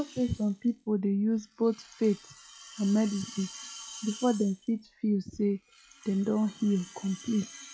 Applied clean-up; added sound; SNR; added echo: classical method log-MMSE.